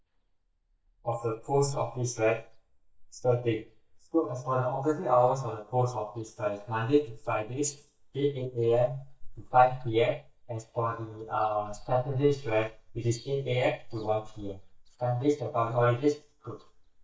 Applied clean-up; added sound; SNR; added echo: neural mask model DeepFilterNet 3.